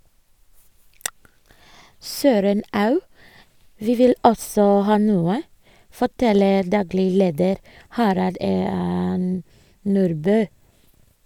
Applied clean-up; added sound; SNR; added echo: none; none; none; none.